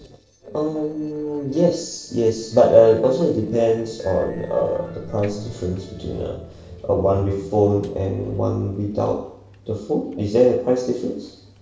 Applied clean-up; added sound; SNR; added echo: neural separator model SepFormer DNS4.